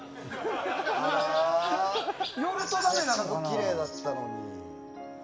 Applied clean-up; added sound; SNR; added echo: none; Chirp, tweet; 12 dB; none.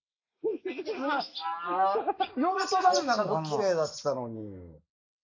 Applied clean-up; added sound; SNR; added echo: neural mask model Resemble Enhance denoiser.